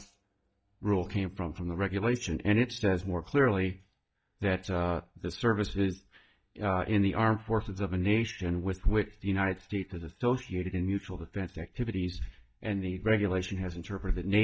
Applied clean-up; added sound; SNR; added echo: neural mask model DeepFilterNet 3.